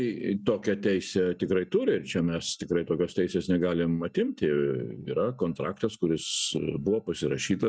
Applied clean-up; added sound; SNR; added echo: neural mask model DeepFilterNet 3.